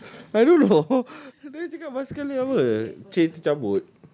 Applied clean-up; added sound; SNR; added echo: none; none; none; none.